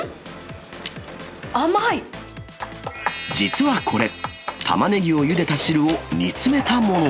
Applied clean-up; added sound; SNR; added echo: none; Cutlery, silverware; 13 dB; none.